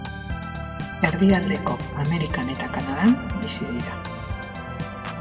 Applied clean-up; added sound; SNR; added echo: none; Organ; 6 dB; reverberation time 1.2 s.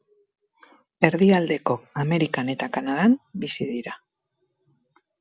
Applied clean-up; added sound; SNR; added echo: none; none; none; none.